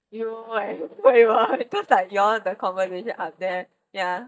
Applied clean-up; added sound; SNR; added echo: neural mask model DeepFilterNet 3.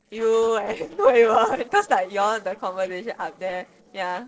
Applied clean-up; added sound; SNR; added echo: neural separator model SepFormer DNS4.